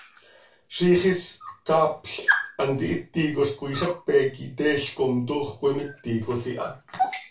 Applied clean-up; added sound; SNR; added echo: none; Dog; 9 dB; reverberation time 0.3 s.